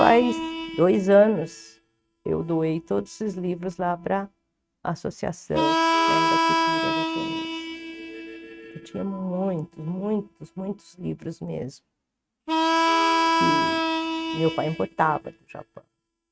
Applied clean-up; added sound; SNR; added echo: neural mask model RNNoise.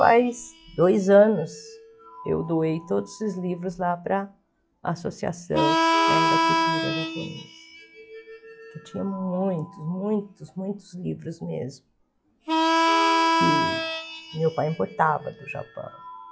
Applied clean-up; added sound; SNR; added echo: classical method log-MMSE.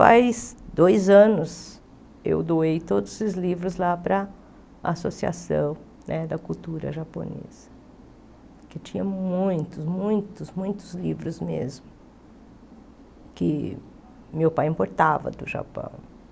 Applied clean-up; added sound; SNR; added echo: none; none; none; none.